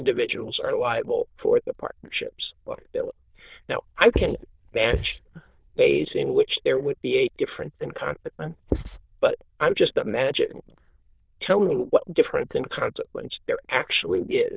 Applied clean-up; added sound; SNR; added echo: neural diffusion model UNIVERSE++.